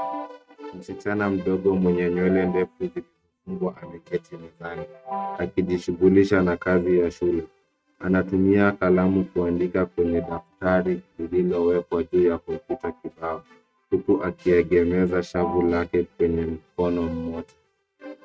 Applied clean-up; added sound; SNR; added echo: neural mask model RNNoise.